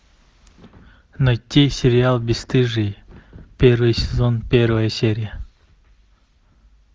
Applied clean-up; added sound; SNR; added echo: none; none; none; none.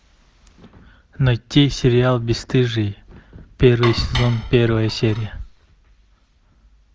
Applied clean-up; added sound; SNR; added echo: none; Dishes, pots, and pans; 11 dB; none.